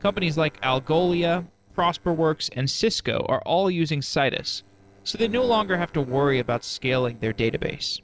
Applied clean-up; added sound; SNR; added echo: neural separator model SepFormer DNS4.